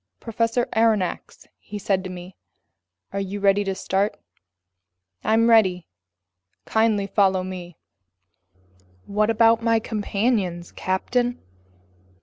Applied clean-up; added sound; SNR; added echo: none; none; none; none.